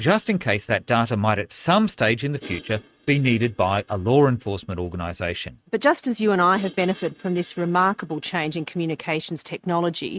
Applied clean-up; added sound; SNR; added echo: neural mask model RNNoise.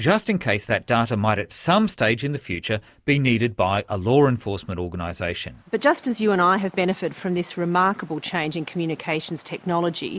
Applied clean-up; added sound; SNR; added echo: none; none; none; none.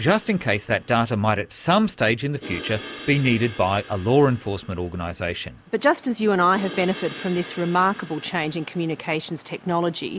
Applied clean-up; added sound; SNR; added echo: none; Crash cymbal; 19 dB; none.